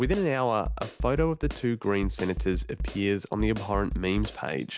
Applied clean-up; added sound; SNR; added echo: none; Snare drum; 6 dB; none.